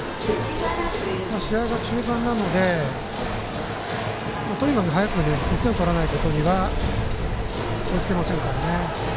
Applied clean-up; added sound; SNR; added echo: none; Wind; 7 dB; none.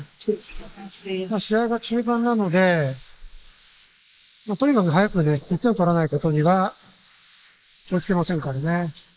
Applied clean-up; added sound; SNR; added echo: neural mask model Resemble Enhance denoiser.